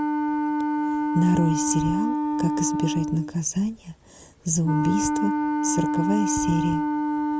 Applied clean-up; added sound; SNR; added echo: none; Wind instrument, woodwind instrument; -1 dB; none.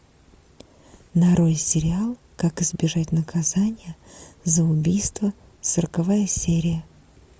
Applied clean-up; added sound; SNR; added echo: none; none; none; none.